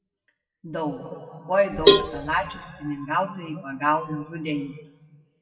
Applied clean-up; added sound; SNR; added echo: classical method WPE with log-MMSE.